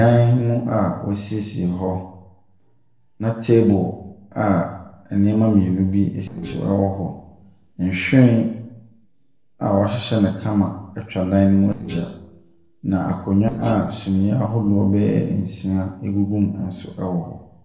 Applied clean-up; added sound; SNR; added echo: neural separator model SepFormer DNS4.